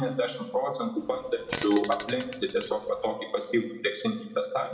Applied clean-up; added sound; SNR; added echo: none; Fart; 12 dB; reverberation time 0.8 s.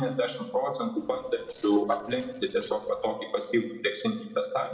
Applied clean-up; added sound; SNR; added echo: neural separator model SepFormer DNS4.